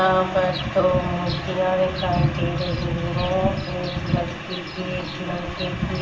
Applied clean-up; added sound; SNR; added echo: none; Bird vocalization, bird call, bird song; 17 dB; reverberation time 0.9 s.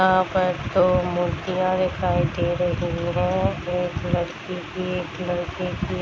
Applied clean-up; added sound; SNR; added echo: none; none; none; none.